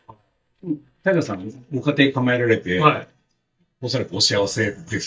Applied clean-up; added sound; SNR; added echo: neural mask model DeepFilterNet 3.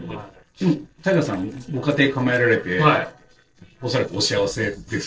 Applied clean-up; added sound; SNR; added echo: neural separator model SepFormer DNS4.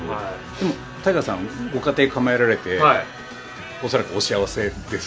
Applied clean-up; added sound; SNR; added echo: none; none; none; none.